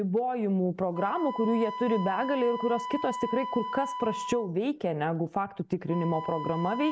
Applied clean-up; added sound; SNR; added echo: none; Wind instrument, woodwind instrument; 9 dB; none.